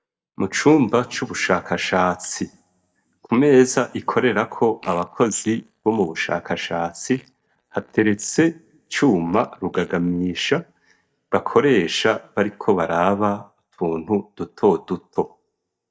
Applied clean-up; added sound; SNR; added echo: neural mask model DeepFilterNet 3.